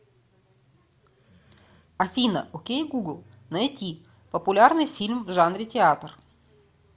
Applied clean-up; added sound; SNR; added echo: none; none; none; none.